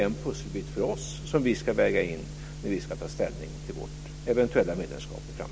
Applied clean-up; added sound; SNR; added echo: none; none; none; none.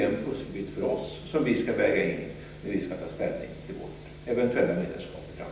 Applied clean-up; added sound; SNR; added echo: none; none; none; reverberation time 0.9 s.